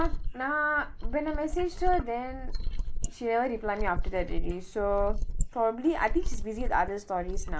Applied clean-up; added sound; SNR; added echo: neural mask model Resemble Enhance denoiser.